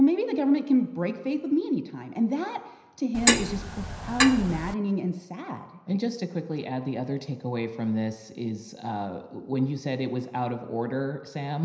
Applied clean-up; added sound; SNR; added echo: none; Clock; -1 dB; reverberation time 0.9 s.